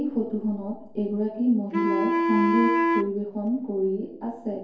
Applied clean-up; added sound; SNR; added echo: none; Wind instrument, woodwind instrument; -1 dB; reverberation time 2.4 s.